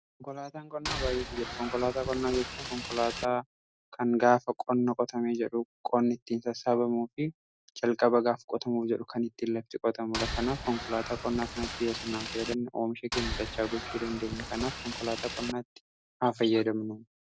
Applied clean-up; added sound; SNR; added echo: none; Boat, Water vehicle; 7 dB; none.